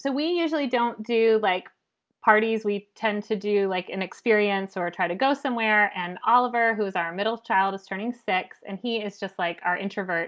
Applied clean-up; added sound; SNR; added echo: none; none; none; none.